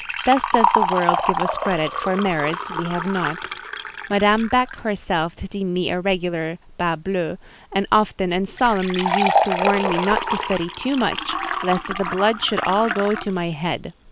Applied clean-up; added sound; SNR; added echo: none; Liquid; 3 dB; none.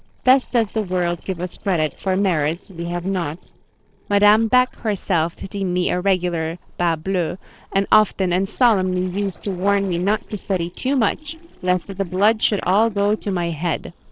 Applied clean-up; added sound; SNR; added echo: neural separator model SepFormer DNS4.